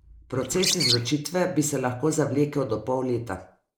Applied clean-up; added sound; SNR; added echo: neural mask model Resemble Enhance denoiser.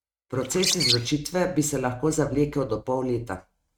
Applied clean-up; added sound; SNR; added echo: neural mask model RNNoise.